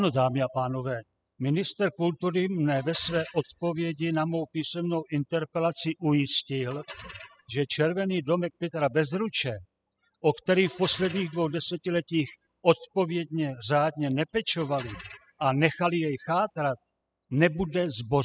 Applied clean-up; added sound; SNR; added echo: classical method spectral subtraction.